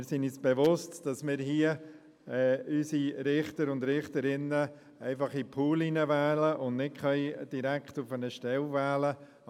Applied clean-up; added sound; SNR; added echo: none; none; none; none.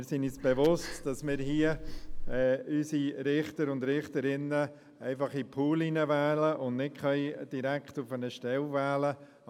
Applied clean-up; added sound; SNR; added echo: none; Breathing; 5 dB; none.